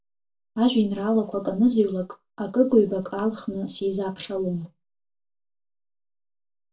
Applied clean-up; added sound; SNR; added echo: none; none; none; reverberation time 0.2 s.